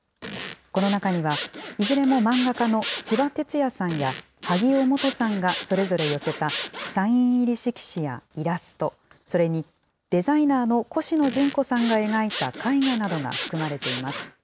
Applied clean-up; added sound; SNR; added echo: none; Zipper (clothing) / Sawing; 8 dB; none.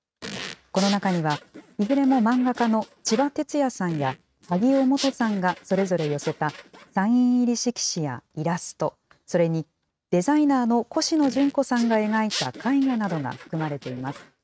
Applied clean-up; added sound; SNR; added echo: neural mask model RNNoise.